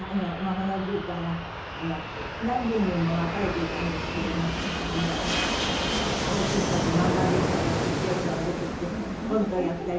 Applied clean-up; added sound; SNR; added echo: none; Fixed-wing aircraft, airplane; 0 dB; reverberation time 0.6 s.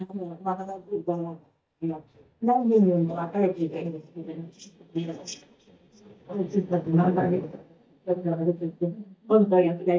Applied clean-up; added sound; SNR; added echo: neural mask model DeepFilterNet 3.